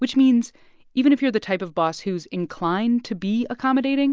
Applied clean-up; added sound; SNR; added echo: none; none; none; none.